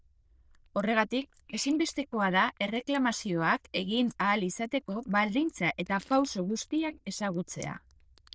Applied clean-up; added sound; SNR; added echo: neural diffusion model UNIVERSE++.